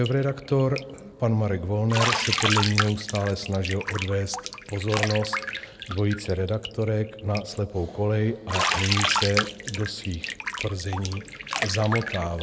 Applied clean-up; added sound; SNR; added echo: none; Bathtub (filling or washing); 4 dB; none.